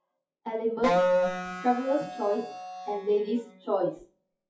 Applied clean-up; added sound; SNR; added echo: classical method WPE with log-MMSE.